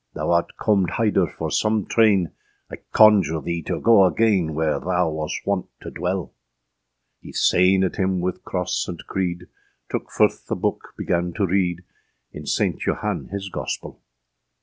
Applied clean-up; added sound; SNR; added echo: none; none; none; none.